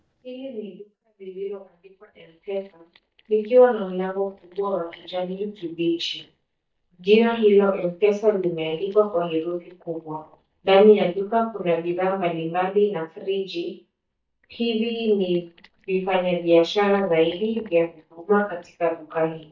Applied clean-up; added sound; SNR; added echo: neural mask model DeepFilterNet 3.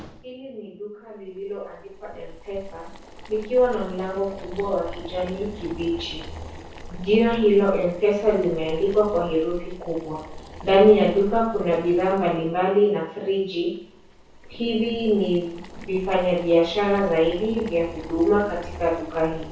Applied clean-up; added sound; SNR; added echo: none; Boiling; 15 dB; reverberation time 0.6 s.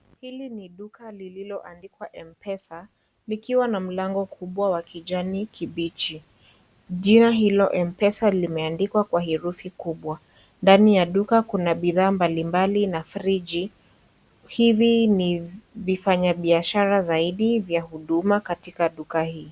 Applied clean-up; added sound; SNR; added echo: none; none; none; none.